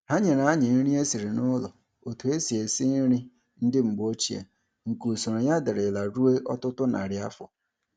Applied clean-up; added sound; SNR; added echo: none; none; none; none.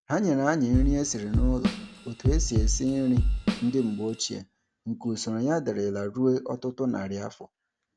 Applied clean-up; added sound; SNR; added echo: none; Drum kit; -1 dB; none.